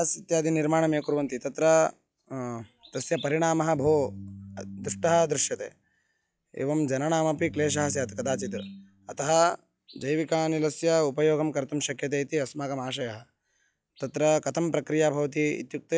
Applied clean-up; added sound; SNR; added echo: classical method log-MMSE.